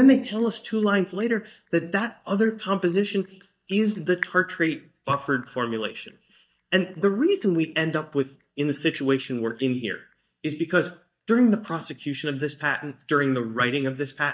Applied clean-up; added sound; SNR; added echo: neural mask model DeepFilterNet 3.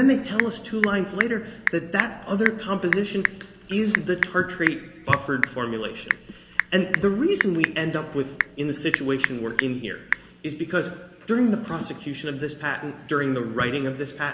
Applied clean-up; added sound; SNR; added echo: none; Telephone / Typing; 5 dB; reverberation time 1.6 s.